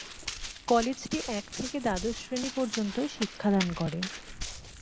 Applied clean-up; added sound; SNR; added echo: none; Run; 8 dB; none.